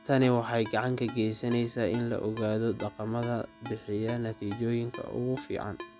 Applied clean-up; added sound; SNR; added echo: none; Ringtone; 17 dB; none.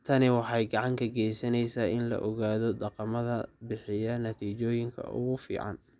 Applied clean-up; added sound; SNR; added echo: none; none; none; none.